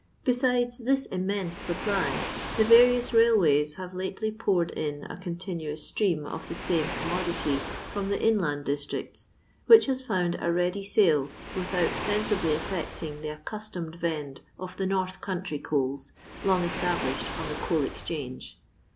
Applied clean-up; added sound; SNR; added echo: none; Waves, surf; 11 dB; none.